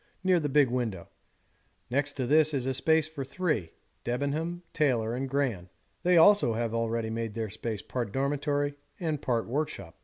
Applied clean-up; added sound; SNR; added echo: none; none; none; none.